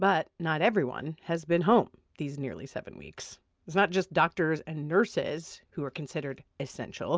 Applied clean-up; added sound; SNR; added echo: none; none; none; none.